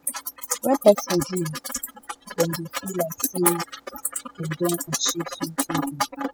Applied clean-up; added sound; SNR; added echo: classical method spectral subtraction.